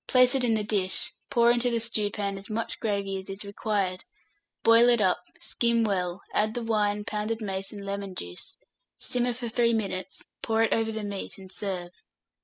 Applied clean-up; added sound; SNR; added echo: classical method spectral subtraction.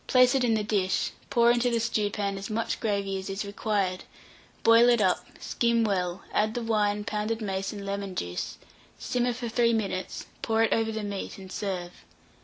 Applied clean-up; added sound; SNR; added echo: none; Rattle (instrument); 19 dB; none.